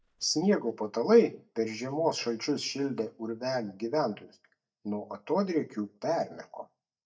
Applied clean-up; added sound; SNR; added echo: neural mask model DeepFilterNet 3.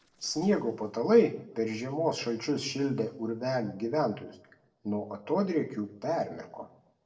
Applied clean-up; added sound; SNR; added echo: neural separator model SepFormer DNS4.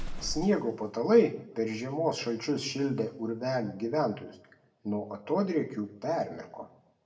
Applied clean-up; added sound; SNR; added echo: none; Explosion; 15 dB; reverberation time 0.5 s.